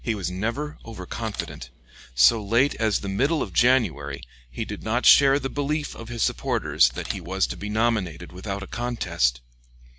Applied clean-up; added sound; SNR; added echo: none; Camera; 15 dB; none.